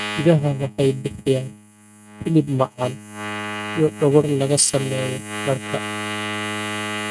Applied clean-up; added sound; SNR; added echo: neural mask model RNNoise.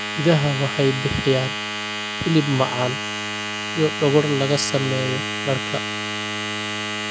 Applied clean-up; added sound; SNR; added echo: none; Domestic sounds, home sounds; 3 dB; none.